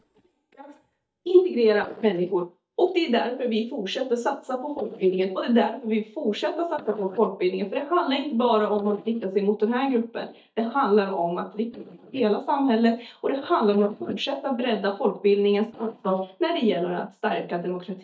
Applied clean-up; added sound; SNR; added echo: neural mask model DeepFilterNet 3.